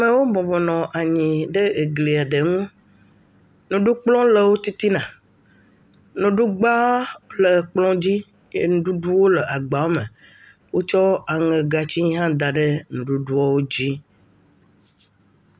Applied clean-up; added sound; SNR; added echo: none; none; none; none.